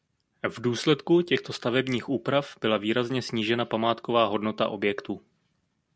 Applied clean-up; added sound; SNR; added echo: none; none; none; none.